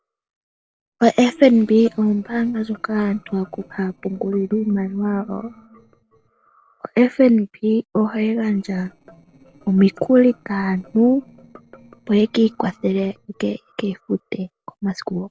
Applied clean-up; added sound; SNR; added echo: neural separator model SepFormer DNS4.